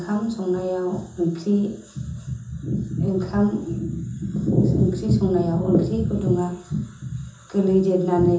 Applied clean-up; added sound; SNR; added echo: none; none; none; reverberation time 0.6 s.